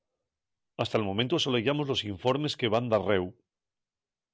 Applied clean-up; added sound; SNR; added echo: none; none; none; none.